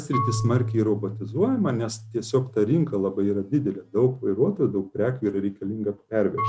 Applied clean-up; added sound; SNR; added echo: none; Marimba, xylophone / Wood; 9 dB; none.